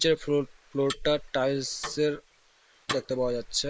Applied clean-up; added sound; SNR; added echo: neural mask model Resemble Enhance denoiser.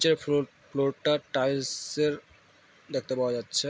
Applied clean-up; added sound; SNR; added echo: none; none; none; none.